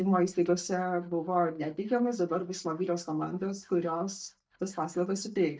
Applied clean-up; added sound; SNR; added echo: neural mask model DeepFilterNet 3.